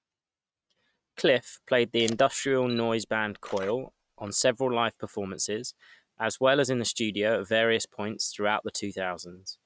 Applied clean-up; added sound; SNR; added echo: neural mask model RNNoise.